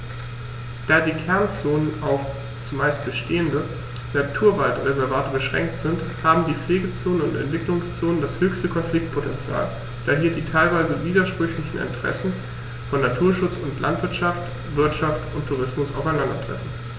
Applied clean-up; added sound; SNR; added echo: none; none; none; none.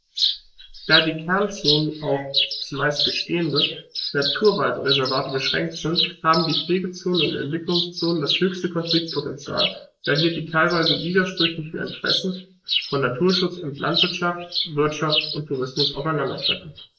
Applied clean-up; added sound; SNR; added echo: neural mask model Resemble Enhance denoiser.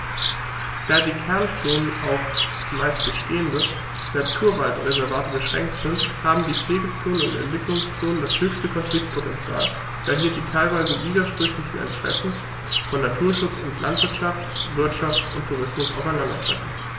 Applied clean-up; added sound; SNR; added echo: none; Bird vocalization, bird call, bird song; 3 dB; none.